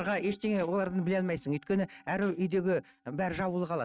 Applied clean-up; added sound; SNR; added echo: neural mask model RNNoise.